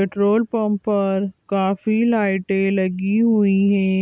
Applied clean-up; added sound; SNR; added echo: none; none; none; none.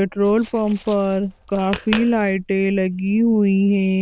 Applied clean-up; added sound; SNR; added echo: neural diffusion model UNIVERSE++.